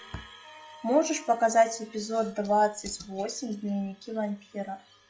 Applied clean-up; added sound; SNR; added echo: classical method log-MMSE.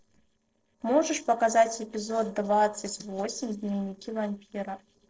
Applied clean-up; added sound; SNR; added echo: neural separator model SepFormer DNS4.